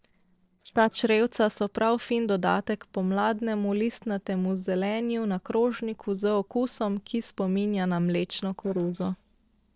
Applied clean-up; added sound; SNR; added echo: neural separator model SepFormer DNS4.